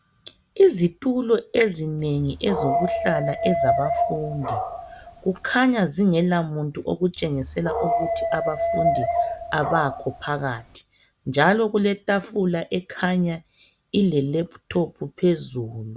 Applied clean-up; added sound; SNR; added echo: none; Dog; 2 dB; none.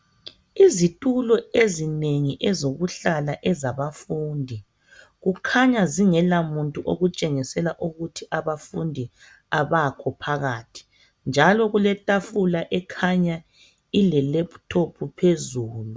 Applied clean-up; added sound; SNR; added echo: none; none; none; none.